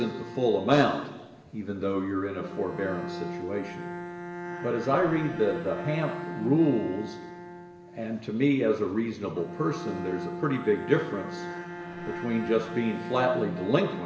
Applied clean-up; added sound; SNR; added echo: none; Bowed string instrument; 10 dB; reverberation time 1.3 s.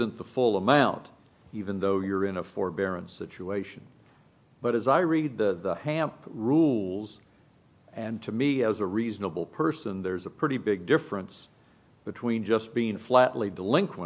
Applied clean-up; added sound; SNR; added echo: none; none; none; none.